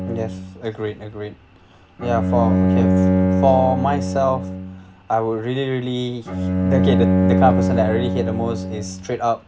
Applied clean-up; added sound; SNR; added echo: none; Bowed string instrument; -2 dB; none.